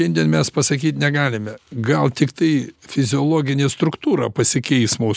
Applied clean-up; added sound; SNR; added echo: none; none; none; none.